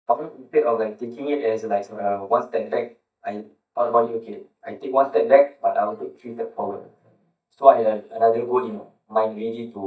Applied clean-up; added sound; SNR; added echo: neural mask model DeepFilterNet 3.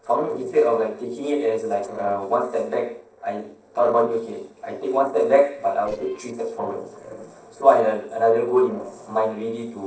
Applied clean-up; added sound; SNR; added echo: neural separator model SepFormer DNS4.